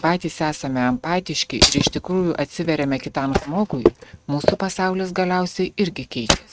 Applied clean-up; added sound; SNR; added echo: neural mask model RNNoise.